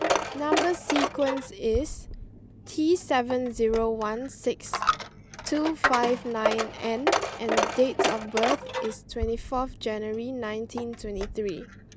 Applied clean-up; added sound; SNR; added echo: none; Coin (dropping); 2 dB; none.